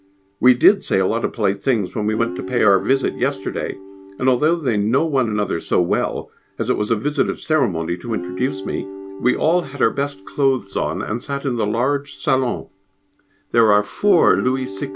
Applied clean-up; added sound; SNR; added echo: none; Guitar; 15 dB; none.